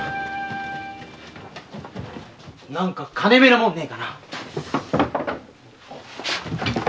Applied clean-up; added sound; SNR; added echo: none; none; none; none.